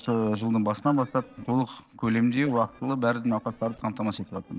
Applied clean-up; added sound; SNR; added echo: neural separator model SepFormer DNS4.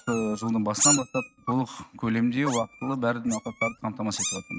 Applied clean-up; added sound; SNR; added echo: neural mask model RNNoise.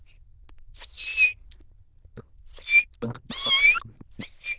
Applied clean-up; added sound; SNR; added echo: neural diffusion model UNIVERSE++.